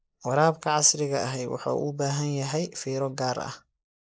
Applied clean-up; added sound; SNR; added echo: neural mask model Resemble Enhance denoiser.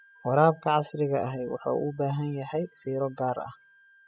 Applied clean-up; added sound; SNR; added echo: classical method spectral subtraction.